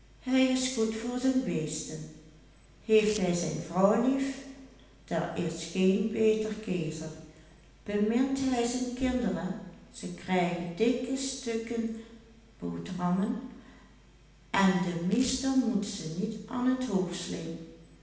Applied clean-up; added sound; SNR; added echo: none; Domestic sounds, home sounds; 17 dB; reverberation time 0.9 s.